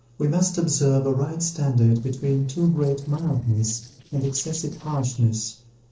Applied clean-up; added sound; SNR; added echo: neural separator model SepFormer DNS4.